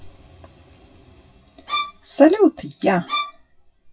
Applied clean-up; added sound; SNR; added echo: classical method WPE with log-MMSE.